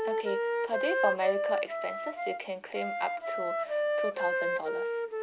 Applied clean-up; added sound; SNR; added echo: none; Wind instrument, woodwind instrument; -4 dB; none.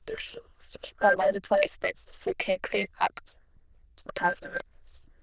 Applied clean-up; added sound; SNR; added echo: neural diffusion model UNIVERSE++.